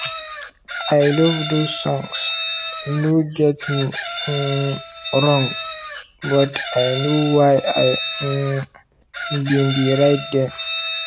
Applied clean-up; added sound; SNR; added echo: none; Chicken, rooster; 7 dB; none.